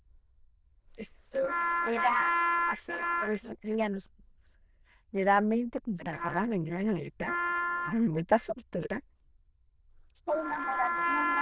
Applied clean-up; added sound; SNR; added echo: neural diffusion model UNIVERSE++.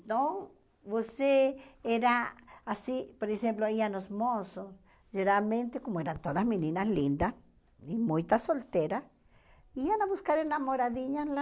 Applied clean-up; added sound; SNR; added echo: none; none; none; none.